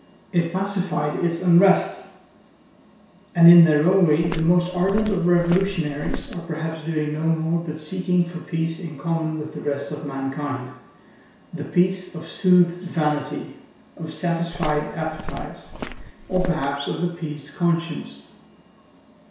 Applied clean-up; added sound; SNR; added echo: none; Walk, footsteps; 9 dB; reverberation time 0.7 s.